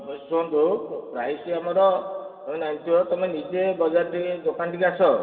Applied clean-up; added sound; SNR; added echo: none; none; none; reverberation time 2.1 s.